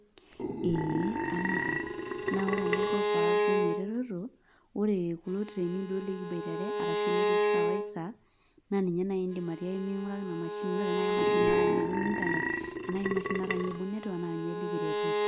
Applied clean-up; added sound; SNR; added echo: none; Burping, eructation + Bowed string instrument; -2 dB; none.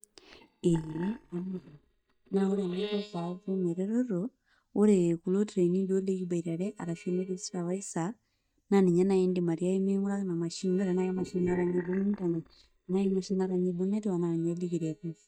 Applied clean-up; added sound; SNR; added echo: neural mask model DeepFilterNet 3.